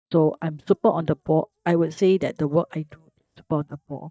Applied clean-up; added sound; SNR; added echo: neural mask model DeepFilterNet 3.